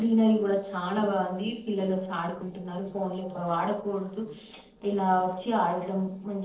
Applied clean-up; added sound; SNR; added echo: neural separator model SepFormer DNS4.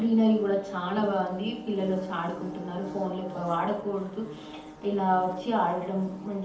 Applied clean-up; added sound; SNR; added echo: none; Buzz / Bird; 16 dB; reverberation time 0.6 s.